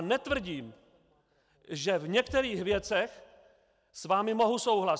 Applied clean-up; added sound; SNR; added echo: none; none; none; none.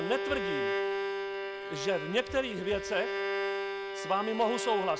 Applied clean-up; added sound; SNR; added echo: none; Bowed string instrument; 1 dB; none.